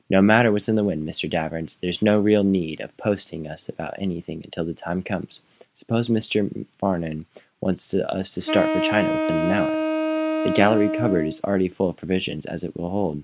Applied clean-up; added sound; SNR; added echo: none; Wind instrument, woodwind instrument; 1 dB; none.